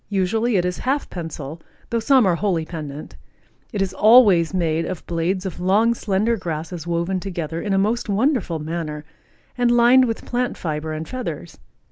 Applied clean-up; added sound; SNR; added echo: none; none; none; none.